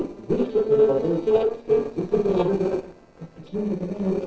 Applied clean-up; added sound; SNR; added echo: neural separator model SepFormer DNS4.